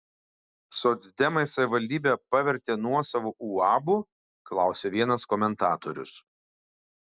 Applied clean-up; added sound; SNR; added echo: none; none; none; none.